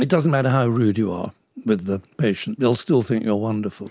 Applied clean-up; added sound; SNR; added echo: none; none; none; none.